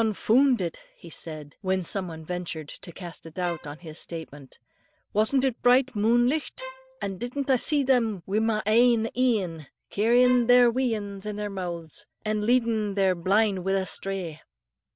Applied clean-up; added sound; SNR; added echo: none; Bowed string instrument; 16 dB; none.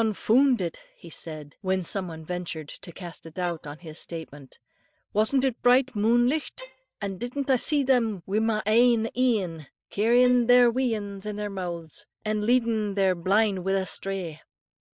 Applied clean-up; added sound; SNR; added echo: neural mask model DeepFilterNet 3.